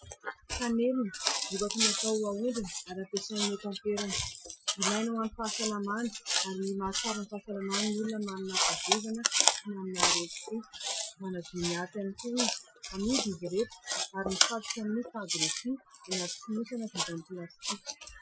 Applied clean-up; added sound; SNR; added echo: classical method Wiener filter.